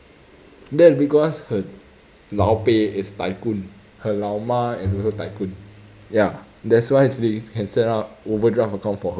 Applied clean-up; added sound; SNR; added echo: none; Bowed string instrument; 12 dB; none.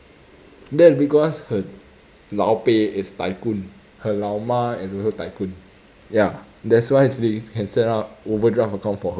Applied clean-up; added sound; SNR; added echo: none; none; none; none.